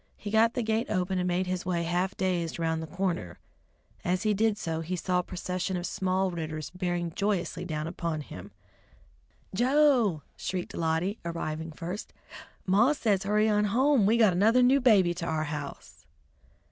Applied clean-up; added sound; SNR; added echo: none; none; none; none.